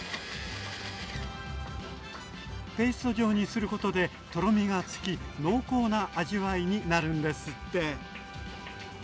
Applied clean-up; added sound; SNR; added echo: none; none; none; none.